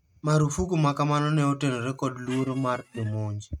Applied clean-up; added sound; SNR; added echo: neural mask model RNNoise.